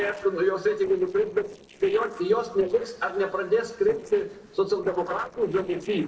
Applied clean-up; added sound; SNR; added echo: neural separator model SepFormer DNS4.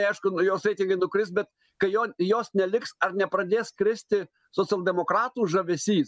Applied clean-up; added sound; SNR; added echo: none; none; none; none.